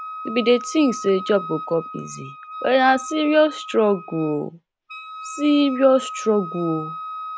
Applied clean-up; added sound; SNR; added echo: none; Wind instrument, woodwind instrument; 12 dB; none.